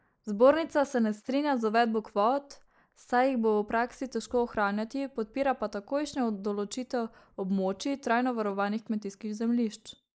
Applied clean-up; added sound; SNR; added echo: neural mask model Resemble Enhance denoiser.